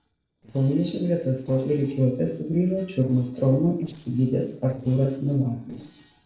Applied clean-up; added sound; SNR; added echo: neural separator model SepFormer DNS4.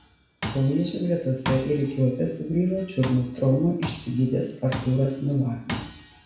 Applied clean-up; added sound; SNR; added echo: none; Tools; 12 dB; reverberation time 0.6 s.